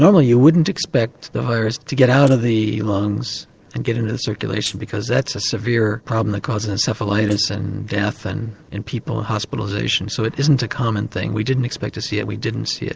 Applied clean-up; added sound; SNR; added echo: neural separator model SepFormer DNS4.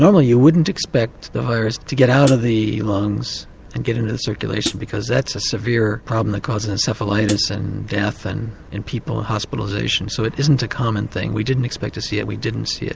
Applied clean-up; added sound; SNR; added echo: none; Hi-hat; 9 dB; none.